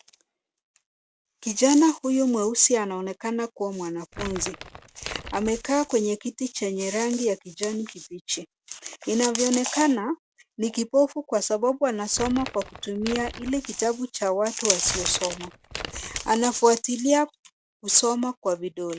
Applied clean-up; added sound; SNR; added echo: none; Crumpling, crinkling; 12 dB; none.